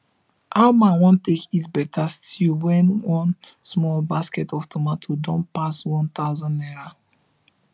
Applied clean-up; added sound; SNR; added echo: none; none; none; none.